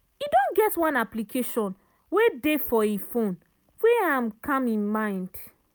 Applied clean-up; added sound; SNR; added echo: none; none; none; none.